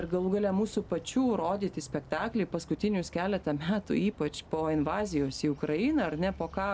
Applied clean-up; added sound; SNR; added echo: none; Bird; 19 dB; none.